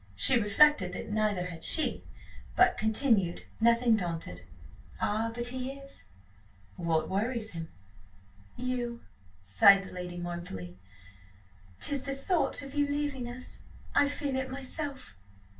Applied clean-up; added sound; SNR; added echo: none; Boom; 17 dB; reverberation time 0.2 s.